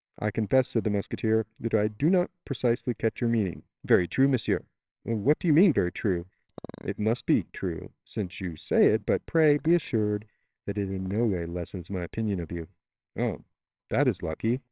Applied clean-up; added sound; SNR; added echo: neural separator model SepFormer WHAMR!.